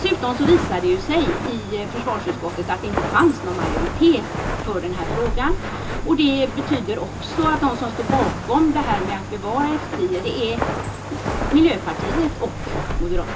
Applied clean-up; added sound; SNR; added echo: none; Walk, footsteps; 4 dB; reverberation time 0.2 s.